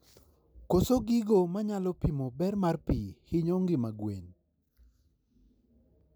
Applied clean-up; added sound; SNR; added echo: none; none; none; none.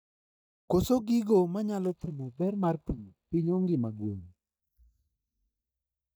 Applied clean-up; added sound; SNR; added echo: neural mask model DeepFilterNet 3.